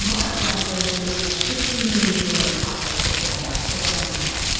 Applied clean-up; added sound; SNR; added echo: none; Crumpling, crinkling; -4 dB; reverberation time 2.1 s.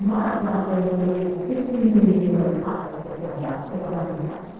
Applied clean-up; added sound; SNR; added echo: neural separator model SepFormer DNS4.